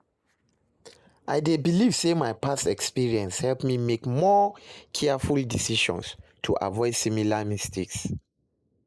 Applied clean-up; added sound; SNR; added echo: neural mask model Resemble Enhance denoiser.